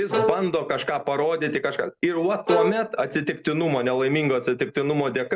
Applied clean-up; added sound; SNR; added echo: none; Bowed string instrument; 6 dB; none.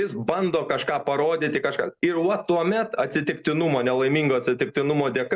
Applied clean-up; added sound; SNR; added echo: none; none; none; none.